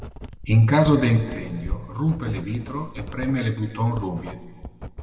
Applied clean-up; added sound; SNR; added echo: none; Writing; 13 dB; reverberation time 1.9 s.